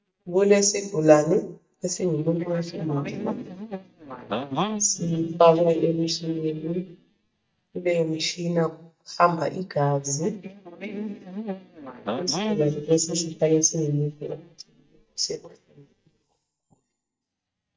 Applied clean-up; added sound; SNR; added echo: neural mask model DeepFilterNet 3.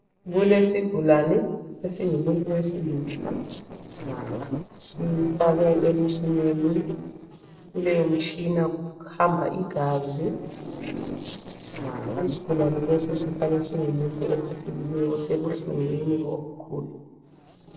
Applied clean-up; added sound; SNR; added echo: neural separator model SepFormer DNS4.